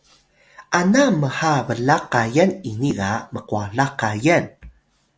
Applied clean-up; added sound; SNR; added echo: none; none; none; none.